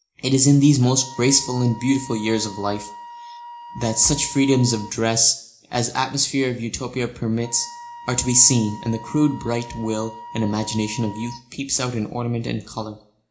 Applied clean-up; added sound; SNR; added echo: none; Wind instrument, woodwind instrument; 18 dB; reverberation time 0.4 s.